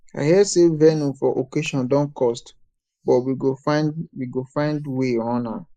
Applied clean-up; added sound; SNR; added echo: neural mask model Resemble Enhance denoiser.